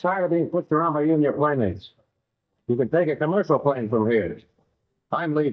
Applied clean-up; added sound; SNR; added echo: neural mask model DeepFilterNet 3.